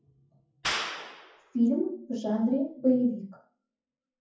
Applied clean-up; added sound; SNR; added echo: classical method WPE with log-MMSE.